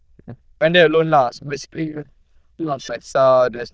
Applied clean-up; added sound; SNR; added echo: neural diffusion model UNIVERSE++.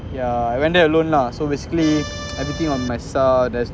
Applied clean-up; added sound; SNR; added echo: none; Accordion; 13 dB; none.